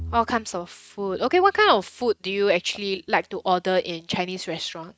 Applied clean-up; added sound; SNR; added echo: neural mask model RNNoise.